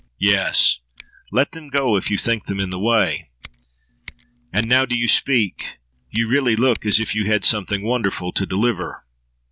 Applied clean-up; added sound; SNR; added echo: none; Scissors; 16 dB; none.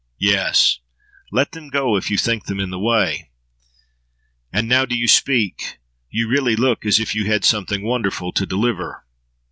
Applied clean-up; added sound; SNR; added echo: none; none; none; none.